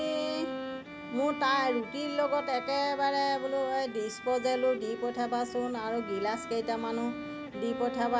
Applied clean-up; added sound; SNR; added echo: none; Bowed string instrument; 9 dB; none.